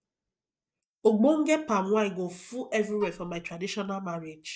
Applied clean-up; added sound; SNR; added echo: neural mask model DeepFilterNet 3.